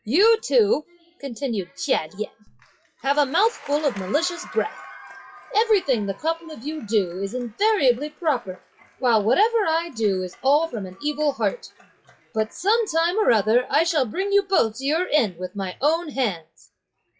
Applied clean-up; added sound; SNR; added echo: classical method log-MMSE.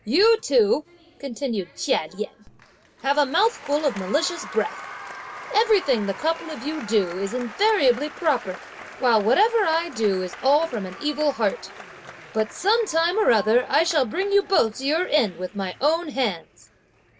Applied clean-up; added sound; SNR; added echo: none; Applause; 17 dB; none.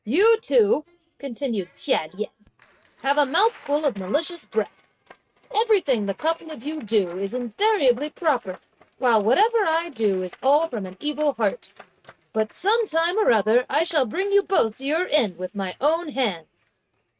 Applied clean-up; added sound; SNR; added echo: neural mask model RNNoise.